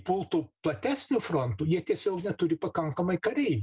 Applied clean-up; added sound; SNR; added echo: none; none; none; none.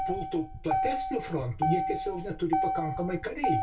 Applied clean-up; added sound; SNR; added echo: none; Motor vehicle (road); -1 dB; reverberation time 0.2 s.